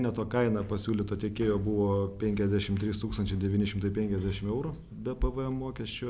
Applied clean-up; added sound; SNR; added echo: none; none; none; none.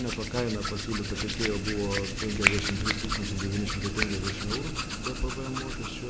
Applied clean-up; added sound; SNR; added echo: none; Hands; -1 dB; none.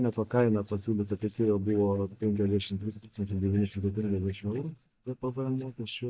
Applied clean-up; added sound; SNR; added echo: neural mask model DeepFilterNet 3.